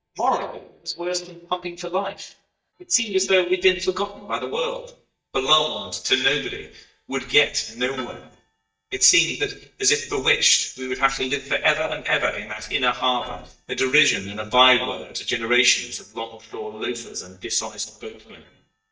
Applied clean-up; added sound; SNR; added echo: neural mask model DeepFilterNet 3.